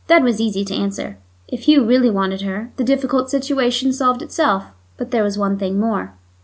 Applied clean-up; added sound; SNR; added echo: none; none; none; none.